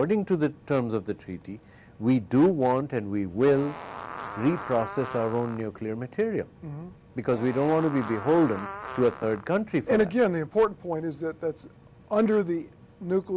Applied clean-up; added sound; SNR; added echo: none; Fart; 13 dB; none.